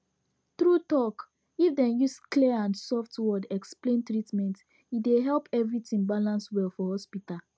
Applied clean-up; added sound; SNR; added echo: none; none; none; none.